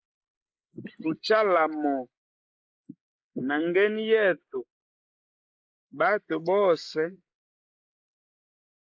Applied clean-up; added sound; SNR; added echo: neural mask model Resemble Enhance denoiser.